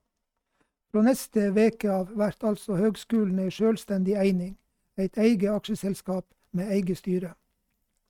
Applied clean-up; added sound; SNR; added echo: neural mask model RNNoise.